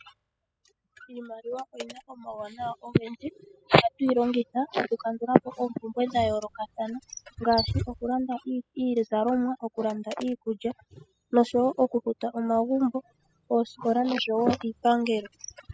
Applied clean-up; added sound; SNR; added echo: classical method spectral subtraction.